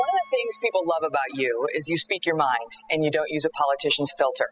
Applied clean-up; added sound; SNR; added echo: classical method spectral subtraction.